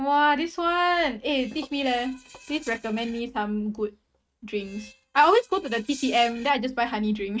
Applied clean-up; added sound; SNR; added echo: neural mask model RNNoise.